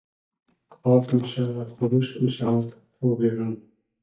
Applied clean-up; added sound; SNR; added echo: neural mask model DeepFilterNet 3.